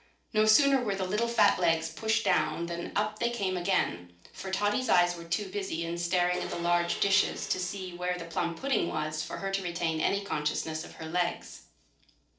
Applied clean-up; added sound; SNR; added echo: neural separator model SepFormer DNS4.